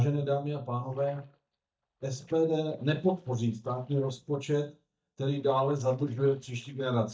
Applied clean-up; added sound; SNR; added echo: neural mask model DeepFilterNet 3.